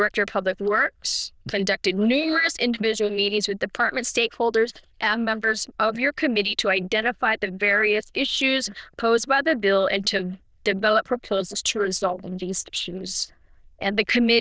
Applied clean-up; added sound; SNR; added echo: neural diffusion model UNIVERSE++.